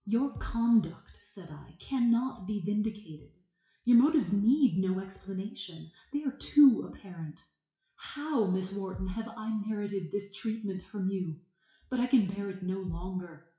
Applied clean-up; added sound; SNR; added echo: classical method WPE with log-MMSE.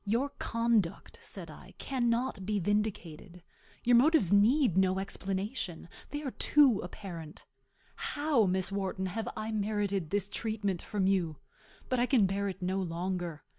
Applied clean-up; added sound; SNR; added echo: none; none; none; none.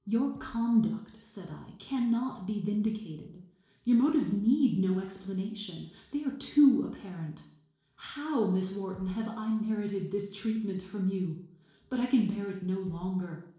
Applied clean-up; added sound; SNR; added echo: neural separator model SepFormer DNS4.